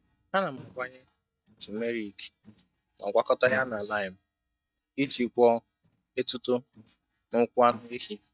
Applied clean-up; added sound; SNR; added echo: neural mask model DeepFilterNet 3.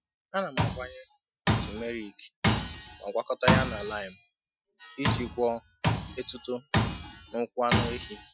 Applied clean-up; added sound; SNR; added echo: classical method Wiener filter.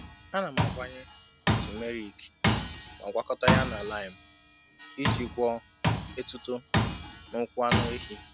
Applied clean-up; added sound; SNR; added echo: none; Tools; -4 dB; none.